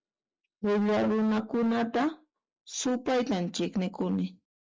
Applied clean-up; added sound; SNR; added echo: none; none; none; none.